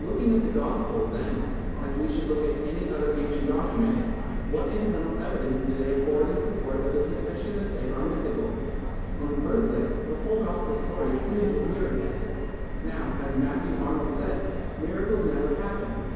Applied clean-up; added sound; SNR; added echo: none; Subway, metro, underground; 3 dB; reverberation time 2.2 s.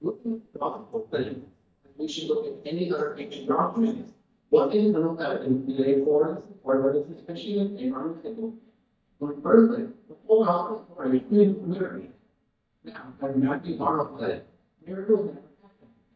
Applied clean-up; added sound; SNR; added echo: neural mask model DeepFilterNet 3.